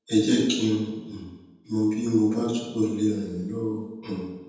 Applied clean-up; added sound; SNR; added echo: none; none; none; reverberation time 1.1 s.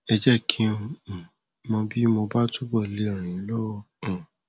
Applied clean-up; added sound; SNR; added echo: none; none; none; none.